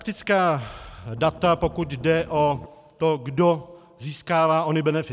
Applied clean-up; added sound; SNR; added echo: none; Strum; 17 dB; none.